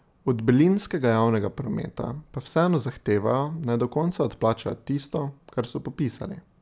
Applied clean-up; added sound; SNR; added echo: none; none; none; none.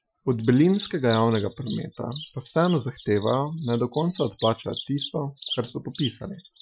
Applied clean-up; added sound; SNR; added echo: classical method Wiener filter.